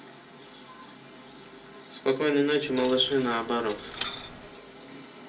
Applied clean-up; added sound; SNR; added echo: none; Coin (dropping); 11 dB; reverberation time 0.3 s.